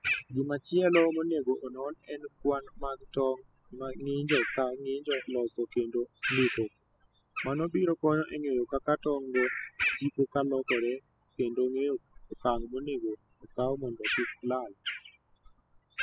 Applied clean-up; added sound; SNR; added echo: classical method spectral subtraction.